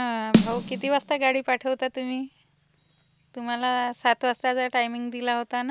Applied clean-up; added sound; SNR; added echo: none; Snare drum; 0 dB; none.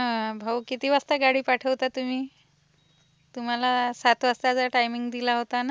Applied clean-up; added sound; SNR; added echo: none; none; none; none.